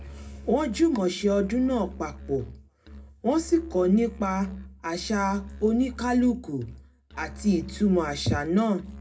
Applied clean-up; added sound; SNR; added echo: none; Musical instrument; 16 dB; reverberation time 0.2 s.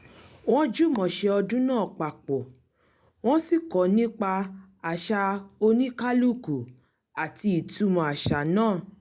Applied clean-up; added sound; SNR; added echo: none; none; none; none.